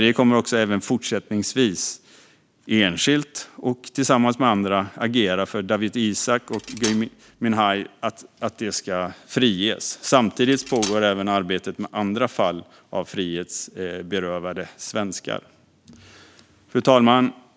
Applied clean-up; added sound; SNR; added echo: none; Cutlery, silverware; 13 dB; none.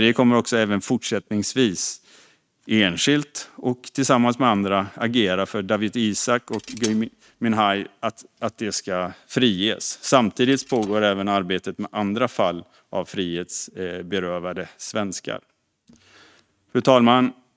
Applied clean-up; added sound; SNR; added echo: neural mask model RNNoise.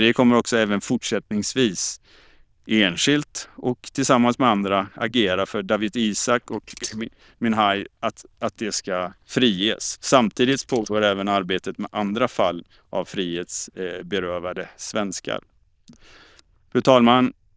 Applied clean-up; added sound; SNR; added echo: neural diffusion model UNIVERSE++.